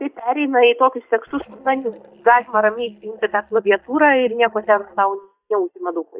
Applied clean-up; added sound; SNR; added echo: neural mask model DeepFilterNet 3.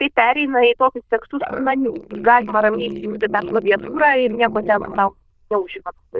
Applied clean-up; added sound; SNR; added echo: neural diffusion model UNIVERSE++.